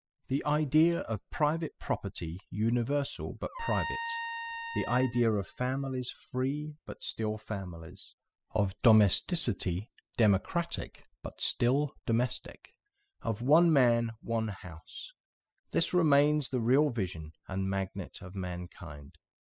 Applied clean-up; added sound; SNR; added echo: classical method spectral subtraction.